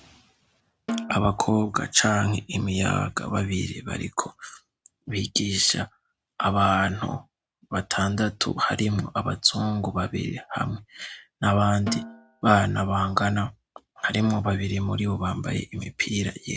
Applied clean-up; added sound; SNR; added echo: none; Snare drum; 11 dB; none.